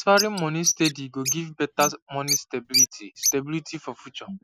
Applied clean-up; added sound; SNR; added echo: neural mask model Resemble Enhance denoiser.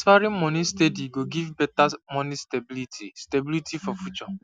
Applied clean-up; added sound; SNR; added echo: none; none; none; none.